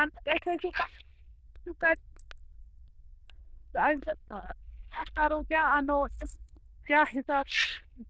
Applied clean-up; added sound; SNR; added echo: neural diffusion model UNIVERSE++.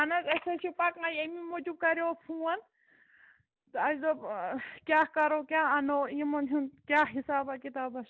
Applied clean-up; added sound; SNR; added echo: none; none; none; none.